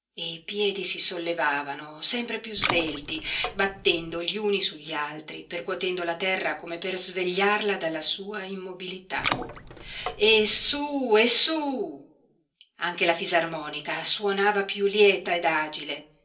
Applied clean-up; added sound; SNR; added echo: none; Water / Splash, splatter; 10 dB; reverberation time 0.3 s.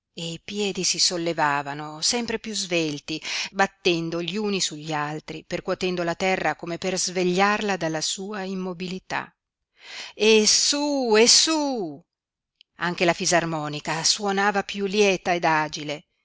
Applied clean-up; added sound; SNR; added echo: none; none; none; none.